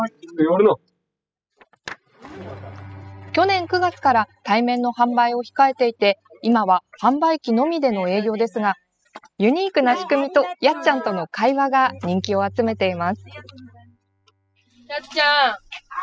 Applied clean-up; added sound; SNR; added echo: classical method spectral subtraction.